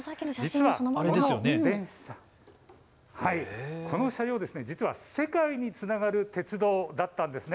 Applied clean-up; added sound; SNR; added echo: none; none; none; none.